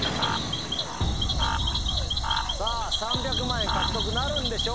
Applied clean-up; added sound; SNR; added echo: none; Cricket / Frog; 1 dB; none.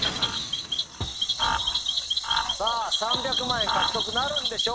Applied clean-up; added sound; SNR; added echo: neural mask model RNNoise.